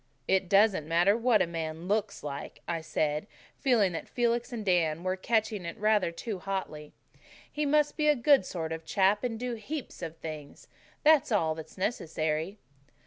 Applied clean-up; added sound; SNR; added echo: none; none; none; none.